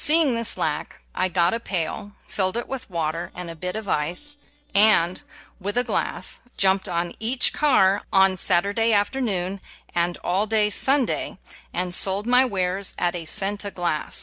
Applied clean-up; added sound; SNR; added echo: neural separator model SepFormer DNS4.